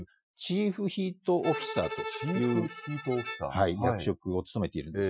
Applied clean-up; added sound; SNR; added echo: classical method Wiener filter.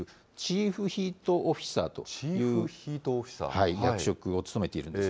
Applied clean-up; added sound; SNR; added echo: none; none; none; none.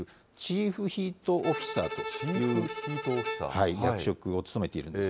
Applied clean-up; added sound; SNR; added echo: none; Bowed string instrument; 8 dB; none.